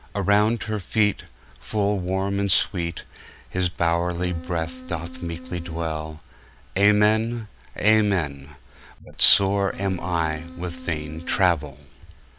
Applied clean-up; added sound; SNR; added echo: none; Wind instrument, woodwind instrument; 14 dB; none.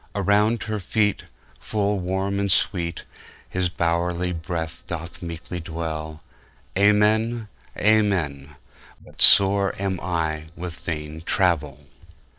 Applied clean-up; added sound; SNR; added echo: neural separator model SepFormer DNS4.